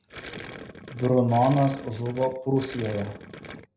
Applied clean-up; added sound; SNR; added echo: none; Gurgling; 14 dB; reverberation time 0.5 s.